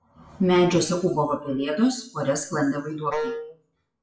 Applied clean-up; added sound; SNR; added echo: classical method WPE with log-MMSE.